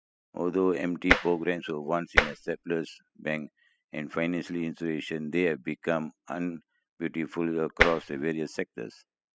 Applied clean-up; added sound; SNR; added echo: classical method spectral subtraction.